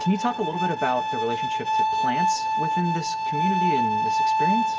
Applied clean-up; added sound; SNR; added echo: none; Bowed string instrument; -4 dB; reverberation time 0.7 s.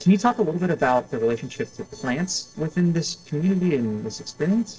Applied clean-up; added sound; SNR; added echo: neural separator model SepFormer DNS4.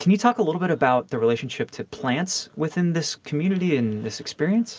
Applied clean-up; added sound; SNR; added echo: none; none; none; none.